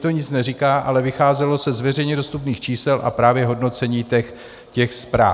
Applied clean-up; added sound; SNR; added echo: none; none; none; none.